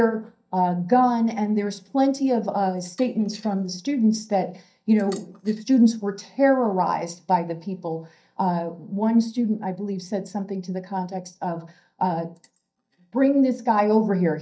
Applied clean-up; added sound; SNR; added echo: neural mask model DeepFilterNet 3.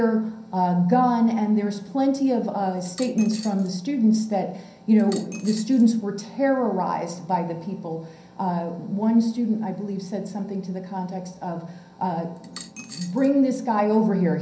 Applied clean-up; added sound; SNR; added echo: none; Coin (dropping); 19 dB; reverberation time 0.6 s.